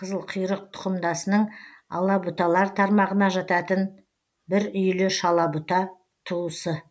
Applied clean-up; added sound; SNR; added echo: none; none; none; none.